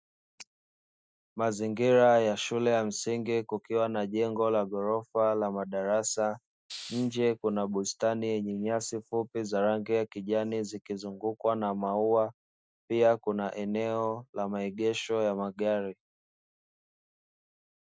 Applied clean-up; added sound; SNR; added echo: neural mask model DeepFilterNet 3.